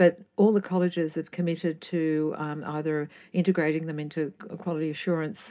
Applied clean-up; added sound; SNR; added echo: none; none; none; reverberation time 0.3 s.